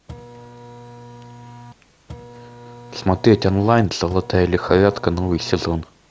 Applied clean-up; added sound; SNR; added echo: none; Printer; 18 dB; none.